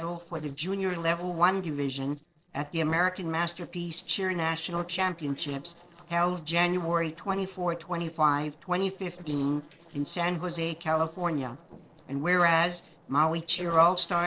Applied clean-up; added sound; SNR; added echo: neural separator model SepFormer DNS4.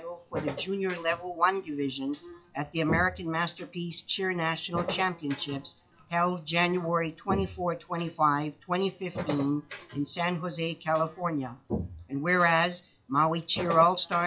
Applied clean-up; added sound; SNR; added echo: classical method WPE with log-MMSE.